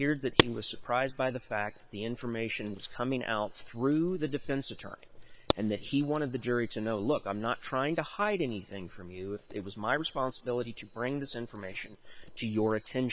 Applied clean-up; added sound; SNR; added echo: neural separator model SepFormer WHAM!.